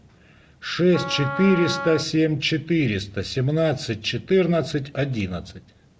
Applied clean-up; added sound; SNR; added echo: none; Wind instrument, woodwind instrument; 9 dB; none.